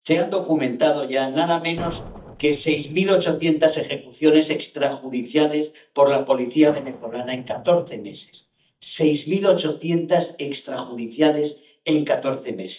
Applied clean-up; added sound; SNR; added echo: neural mask model DeepFilterNet 3.